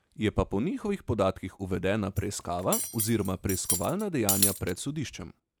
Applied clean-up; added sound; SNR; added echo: none; Cutlery, silverware; 4 dB; none.